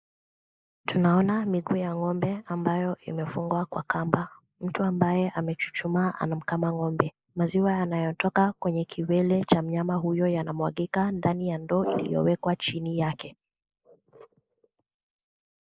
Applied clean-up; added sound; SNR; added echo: neural mask model Resemble Enhance denoiser.